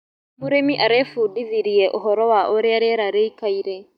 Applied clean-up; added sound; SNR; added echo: neural mask model DeepFilterNet 3.